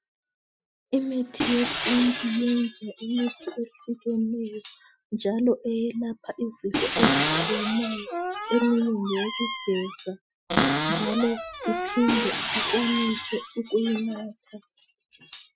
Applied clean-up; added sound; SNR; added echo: classical method Wiener filter.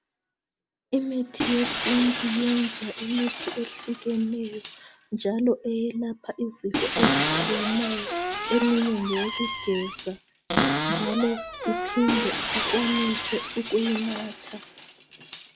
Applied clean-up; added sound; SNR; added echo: none; Shatter + Cupboard open or close; 3 dB; none.